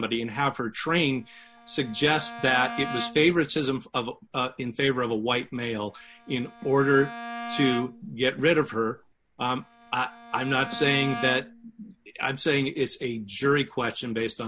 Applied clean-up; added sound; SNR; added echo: none; Bowed string instrument; 13 dB; none.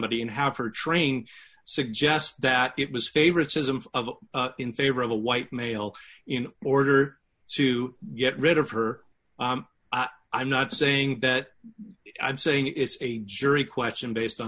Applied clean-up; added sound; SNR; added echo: none; none; none; none.